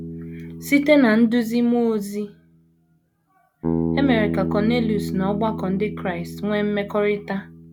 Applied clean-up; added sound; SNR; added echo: none; Bass guitar; 7 dB; none.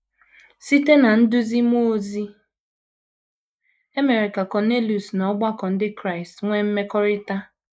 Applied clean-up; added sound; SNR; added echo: neural mask model Resemble Enhance denoiser.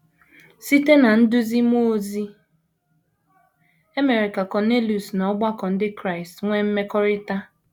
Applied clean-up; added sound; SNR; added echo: none; none; none; none.